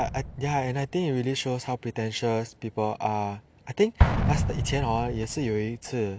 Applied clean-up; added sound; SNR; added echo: none; Explosion; 3 dB; none.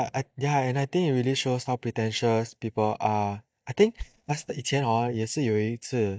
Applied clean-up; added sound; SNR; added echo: neural mask model DeepFilterNet 3.